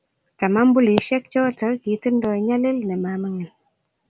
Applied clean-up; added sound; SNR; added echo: none; none; none; none.